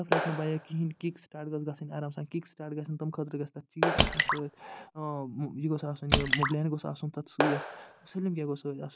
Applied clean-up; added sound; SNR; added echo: none; Clapping + Drip / Splash, splatter; -2 dB; none.